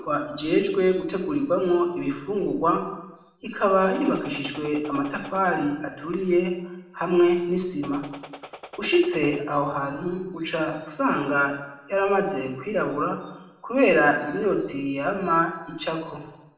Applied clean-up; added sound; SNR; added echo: none; Gunshot, gunfire; 17 dB; reverberation time 0.8 s.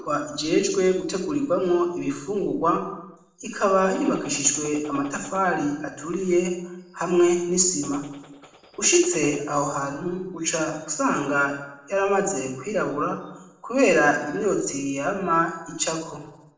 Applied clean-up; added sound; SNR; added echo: neural separator model SepFormer DNS4.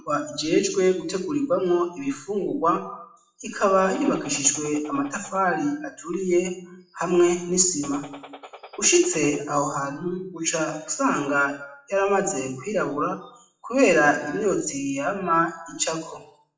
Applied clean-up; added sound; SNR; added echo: classical method WPE with log-MMSE.